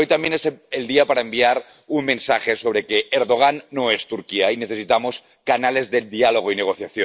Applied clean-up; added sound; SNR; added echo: neural mask model Resemble Enhance denoiser.